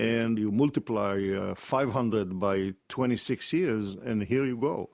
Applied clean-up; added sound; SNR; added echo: none; none; none; none.